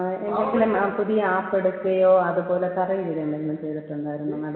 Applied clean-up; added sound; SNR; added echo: none; none; none; reverberation time 2.8 s.